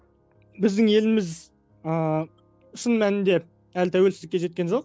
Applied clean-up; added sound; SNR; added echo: none; none; none; none.